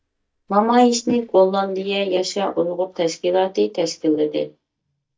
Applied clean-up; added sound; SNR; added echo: neural mask model DeepFilterNet 3.